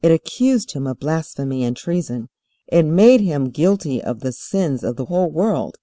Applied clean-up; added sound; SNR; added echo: none; none; none; none.